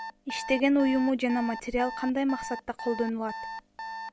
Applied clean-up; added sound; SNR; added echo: none; Alarm; 11 dB; none.